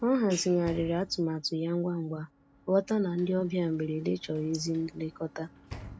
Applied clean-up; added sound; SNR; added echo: none; Sliding door / Slam; 20 dB; none.